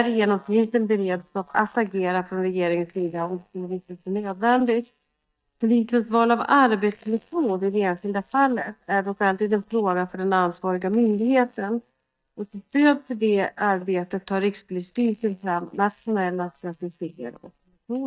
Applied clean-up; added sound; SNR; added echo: neural mask model DeepFilterNet 3.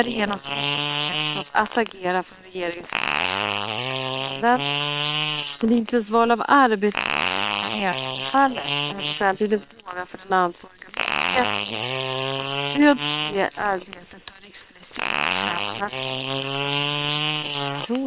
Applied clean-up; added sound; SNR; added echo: neural separator model SepFormer WHAM!.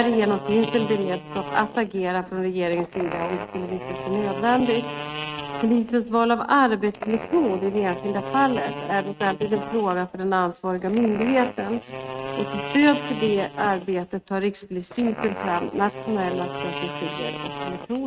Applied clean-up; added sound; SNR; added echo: neural mask model RNNoise.